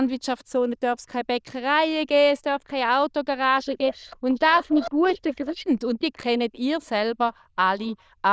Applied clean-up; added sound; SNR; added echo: neural diffusion model UNIVERSE++.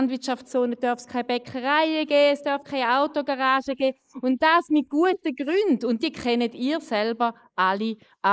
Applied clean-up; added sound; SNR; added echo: neural mask model Resemble Enhance denoiser.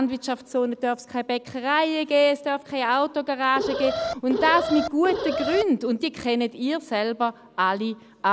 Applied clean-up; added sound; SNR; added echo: none; Alarm; 4 dB; none.